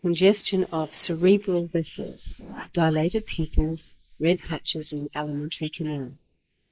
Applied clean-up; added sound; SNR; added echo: neural mask model Resemble Enhance denoiser.